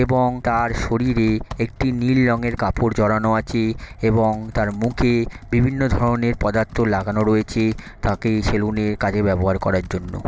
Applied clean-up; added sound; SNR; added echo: none; Computer keyboard; 17 dB; none.